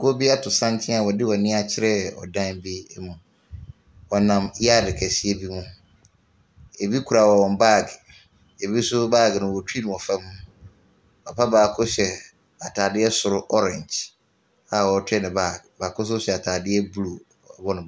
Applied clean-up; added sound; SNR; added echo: none; none; none; none.